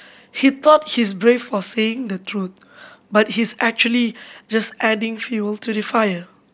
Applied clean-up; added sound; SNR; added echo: none; none; none; none.